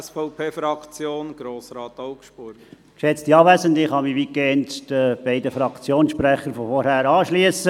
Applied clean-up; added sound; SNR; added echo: none; none; none; none.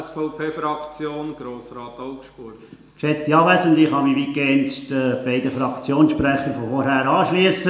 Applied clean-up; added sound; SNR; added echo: none; none; none; reverberation time 0.9 s.